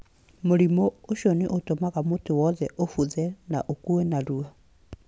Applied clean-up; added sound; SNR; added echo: none; none; none; none.